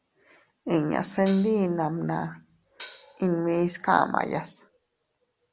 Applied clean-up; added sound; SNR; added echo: none; Hi-hat; 20 dB; none.